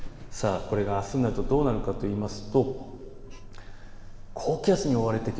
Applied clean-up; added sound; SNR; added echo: none; Alarm; 9 dB; reverberation time 2.4 s.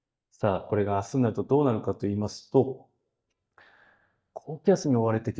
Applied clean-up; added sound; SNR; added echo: neural mask model DeepFilterNet 3.